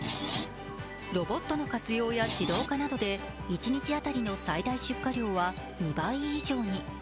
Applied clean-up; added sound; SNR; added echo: none; Screech; 2 dB; none.